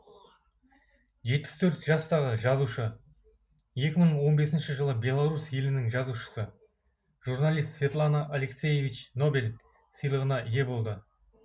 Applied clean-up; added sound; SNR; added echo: none; none; none; none.